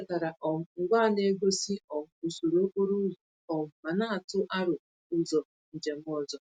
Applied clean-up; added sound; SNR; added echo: none; none; none; none.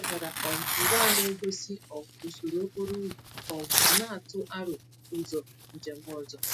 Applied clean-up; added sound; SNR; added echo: none; Tearing; -4 dB; none.